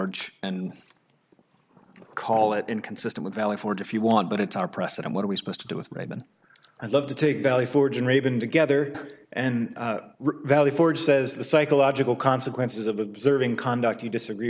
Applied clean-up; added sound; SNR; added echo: none; none; none; none.